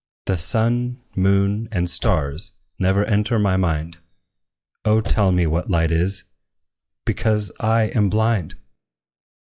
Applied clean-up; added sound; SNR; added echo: classical method log-MMSE.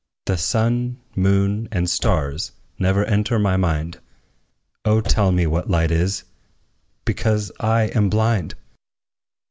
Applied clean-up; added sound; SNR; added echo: none; Slam / Car; 8 dB; none.